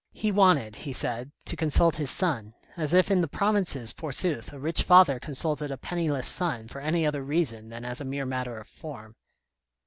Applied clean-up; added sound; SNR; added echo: none; none; none; none.